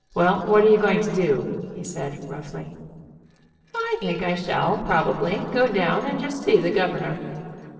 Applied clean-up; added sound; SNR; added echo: neural separator model SepFormer DNS4.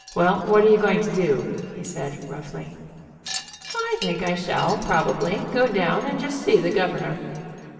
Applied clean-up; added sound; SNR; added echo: none; Wind chime; 18 dB; reverberation time 2.6 s.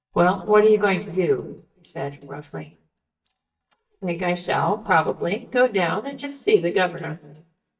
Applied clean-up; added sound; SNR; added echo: neural mask model DeepFilterNet 3.